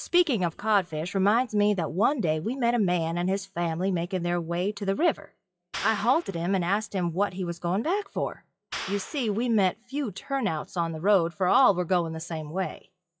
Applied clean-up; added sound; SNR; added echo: classical method WPE with log-MMSE.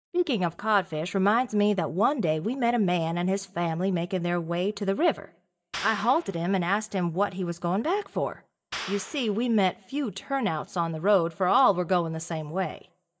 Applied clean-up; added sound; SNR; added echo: neural mask model DeepFilterNet 3.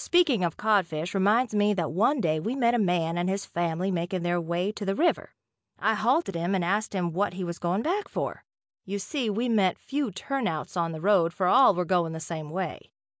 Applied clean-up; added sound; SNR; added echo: none; none; none; none.